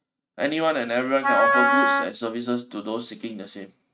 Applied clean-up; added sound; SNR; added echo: neural mask model RNNoise.